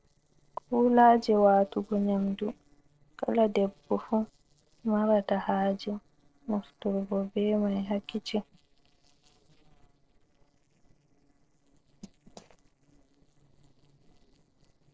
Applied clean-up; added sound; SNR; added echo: neural separator model SepFormer DNS4.